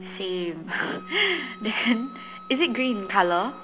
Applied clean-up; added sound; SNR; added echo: none; Wind instrument, woodwind instrument + Bass guitar; 16 dB; none.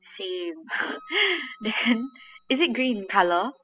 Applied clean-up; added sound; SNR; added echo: classical method spectral subtraction.